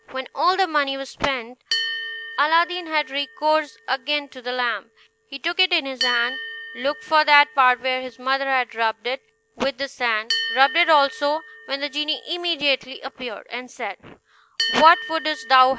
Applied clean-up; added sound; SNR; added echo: none; Bell; 11 dB; none.